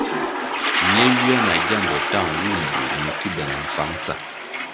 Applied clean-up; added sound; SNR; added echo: none; Toilet flush; -2 dB; none.